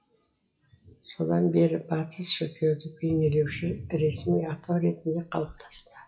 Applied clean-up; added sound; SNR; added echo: classical method WPE with log-MMSE.